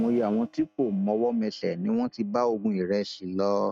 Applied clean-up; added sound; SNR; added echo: neural mask model RNNoise.